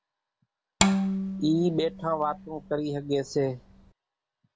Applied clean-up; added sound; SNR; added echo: none; Bowed string instrument; 1 dB; none.